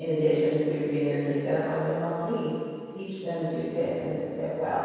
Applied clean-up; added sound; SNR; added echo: none; none; none; reverberation time 2.2 s.